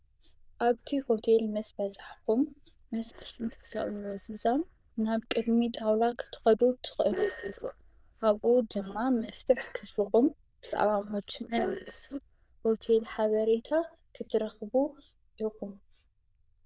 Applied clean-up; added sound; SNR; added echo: neural diffusion model UNIVERSE++.